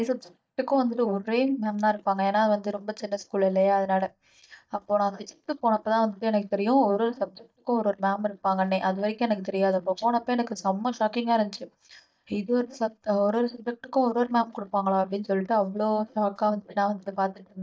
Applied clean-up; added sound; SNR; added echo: neural mask model DeepFilterNet 3.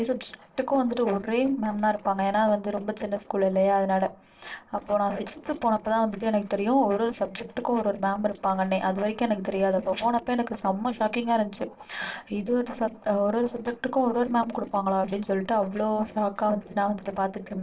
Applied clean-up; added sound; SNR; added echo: neural separator model SepFormer DNS4.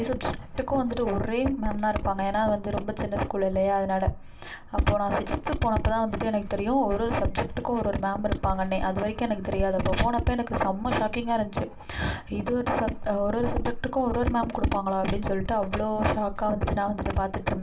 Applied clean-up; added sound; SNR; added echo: none; Writing; 10 dB; reverberation time 0.2 s.